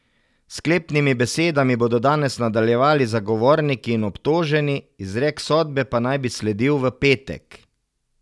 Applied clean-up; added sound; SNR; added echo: none; none; none; none.